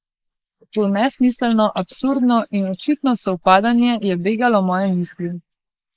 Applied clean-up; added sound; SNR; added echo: neural mask model Resemble Enhance denoiser.